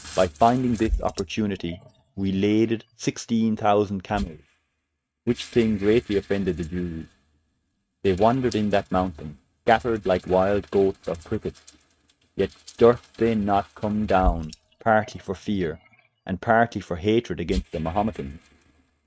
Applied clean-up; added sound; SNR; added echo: neural mask model RNNoise.